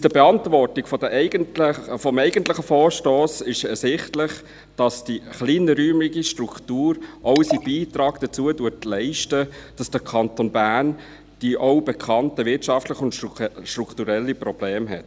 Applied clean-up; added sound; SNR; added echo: none; Liquid; 13 dB; none.